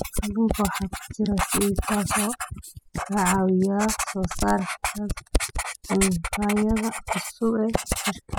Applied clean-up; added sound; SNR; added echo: classical method spectral subtraction.